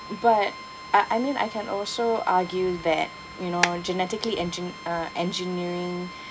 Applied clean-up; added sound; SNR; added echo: none; Bowed string instrument; 16 dB; none.